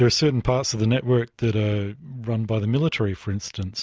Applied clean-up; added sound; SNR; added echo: none; none; none; none.